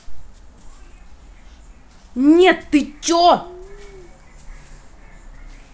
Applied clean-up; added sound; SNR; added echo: none; none; none; none.